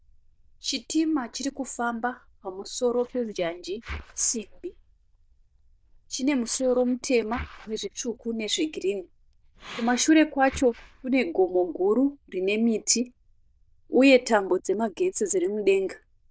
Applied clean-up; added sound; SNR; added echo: neural diffusion model UNIVERSE++.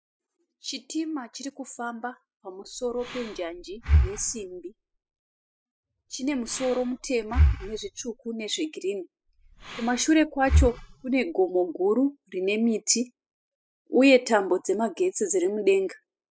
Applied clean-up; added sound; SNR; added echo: classical method spectral subtraction.